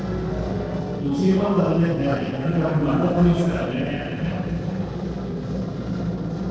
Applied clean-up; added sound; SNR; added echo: neural separator model SepFormer DNS4.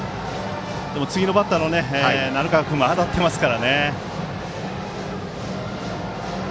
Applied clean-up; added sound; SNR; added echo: none; none; none; none.